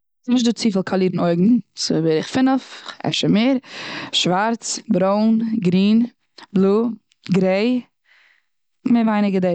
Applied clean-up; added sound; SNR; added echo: none; none; none; none.